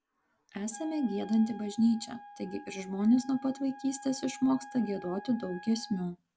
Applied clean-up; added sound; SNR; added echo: none; Wind instrument, woodwind instrument; 18 dB; none.